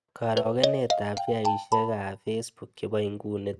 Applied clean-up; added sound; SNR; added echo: neural mask model RNNoise.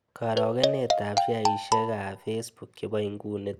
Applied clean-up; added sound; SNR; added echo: none; Marimba, xylophone; -3 dB; none.